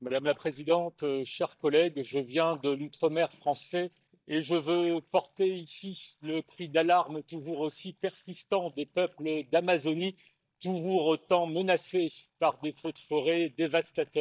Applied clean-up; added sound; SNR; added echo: neural mask model DeepFilterNet 3.